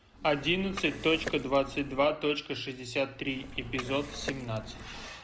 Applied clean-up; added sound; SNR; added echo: none; Liquid; 11 dB; none.